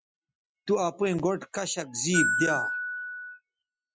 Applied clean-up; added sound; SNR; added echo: classical method Wiener filter.